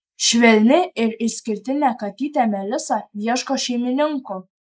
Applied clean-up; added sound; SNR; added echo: neural mask model Resemble Enhance denoiser.